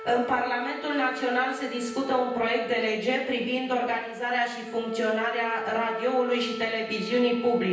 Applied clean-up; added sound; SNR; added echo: none; Wind instrument, woodwind instrument; 13 dB; reverberation time 0.9 s.